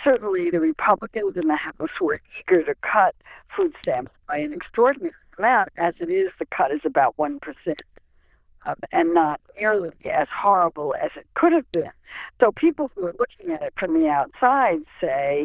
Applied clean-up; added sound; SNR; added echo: neural diffusion model UNIVERSE++.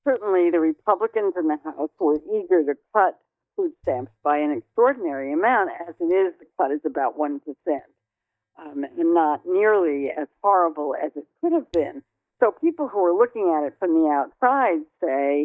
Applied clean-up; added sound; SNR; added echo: neural mask model DeepFilterNet 3.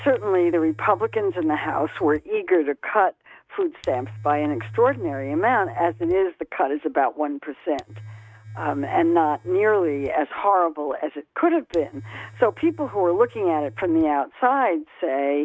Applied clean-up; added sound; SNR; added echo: neural mask model RNNoise.